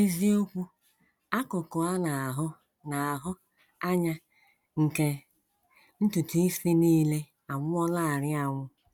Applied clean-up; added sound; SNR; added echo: none; none; none; none.